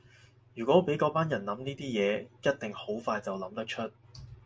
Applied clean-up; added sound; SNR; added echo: none; none; none; none.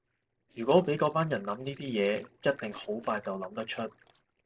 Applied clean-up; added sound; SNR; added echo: neural separator model SepFormer DNS4.